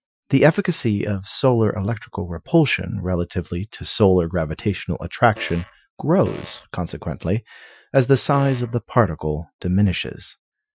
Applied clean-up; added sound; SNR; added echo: classical method Wiener filter.